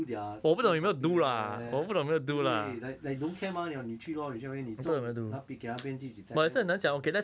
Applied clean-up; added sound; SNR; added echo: none; none; none; none.